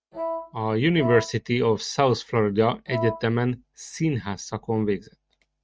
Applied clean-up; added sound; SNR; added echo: neural mask model RNNoise.